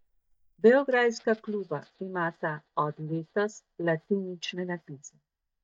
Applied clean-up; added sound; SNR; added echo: neural mask model DeepFilterNet 3.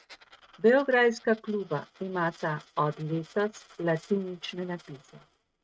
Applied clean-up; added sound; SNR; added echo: neural mask model RNNoise.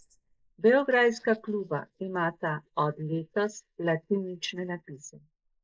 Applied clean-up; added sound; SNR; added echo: neural mask model Resemble Enhance denoiser.